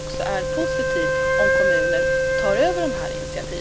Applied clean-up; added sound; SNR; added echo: none; Wind instrument, woodwind instrument; -4 dB; none.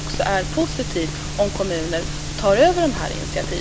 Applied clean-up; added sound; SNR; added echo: none; none; none; none.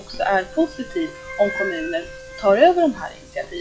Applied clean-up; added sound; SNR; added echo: classical method log-MMSE.